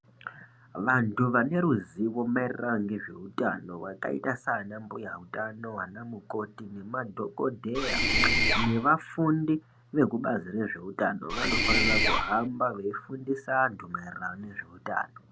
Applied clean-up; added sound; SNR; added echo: none; Mechanisms; -4 dB; none.